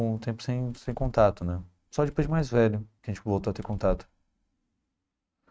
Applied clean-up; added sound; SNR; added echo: neural mask model RNNoise.